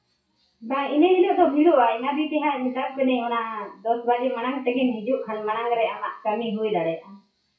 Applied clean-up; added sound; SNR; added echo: classical method WPE with log-MMSE.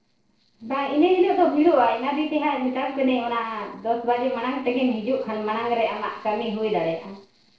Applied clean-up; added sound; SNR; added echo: neural separator model SepFormer DNS4.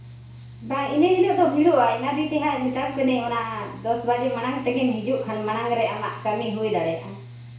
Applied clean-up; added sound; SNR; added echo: none; Mechanical fan; 17 dB; reverberation time 0.6 s.